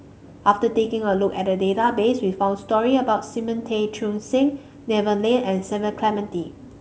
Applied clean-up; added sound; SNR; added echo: none; none; none; none.